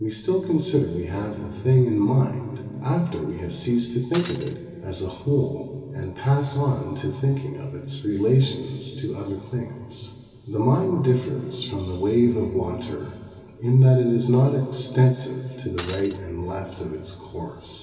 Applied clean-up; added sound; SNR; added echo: none; Shatter; 4 dB; reverberation time 2.6 s.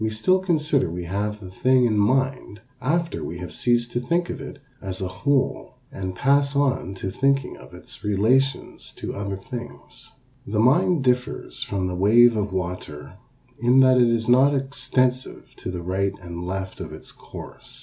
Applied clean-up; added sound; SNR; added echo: none; none; none; none.